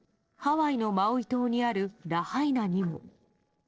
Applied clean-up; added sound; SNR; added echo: neural separator model SepFormer DNS4.